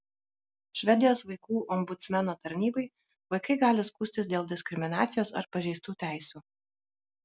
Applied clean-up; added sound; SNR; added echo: none; none; none; none.